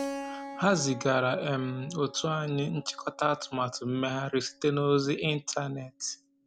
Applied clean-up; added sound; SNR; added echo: none; Keyboard (musical); 15 dB; none.